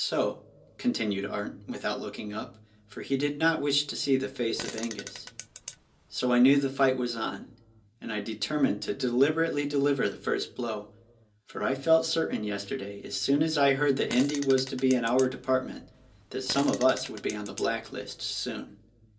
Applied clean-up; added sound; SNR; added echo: none; Fart; 15 dB; reverberation time 0.3 s.